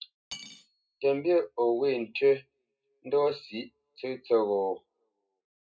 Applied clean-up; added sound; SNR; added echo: none; Cutlery, silverware / Dishes, pots, and pans; 19 dB; reverberation time 0.2 s.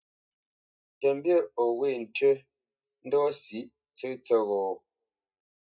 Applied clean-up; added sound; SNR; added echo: neural mask model DeepFilterNet 3.